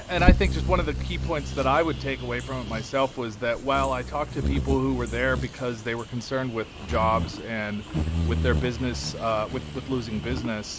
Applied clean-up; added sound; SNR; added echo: none; Bird vocalization, bird call, bird song; 1 dB; none.